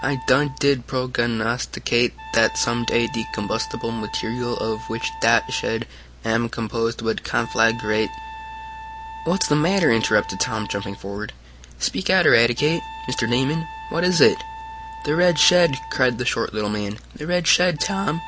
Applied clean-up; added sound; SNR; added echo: none; Wind instrument, woodwind instrument; 14 dB; none.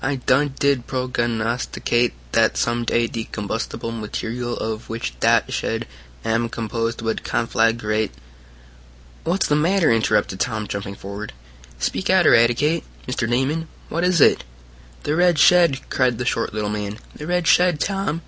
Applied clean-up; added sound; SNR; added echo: none; none; none; none.